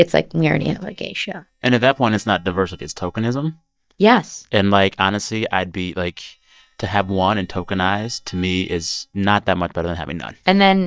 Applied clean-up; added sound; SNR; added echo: neural mask model DeepFilterNet 3.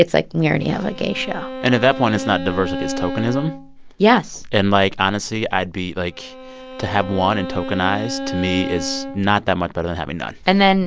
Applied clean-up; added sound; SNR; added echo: none; Bowed string instrument; 9 dB; none.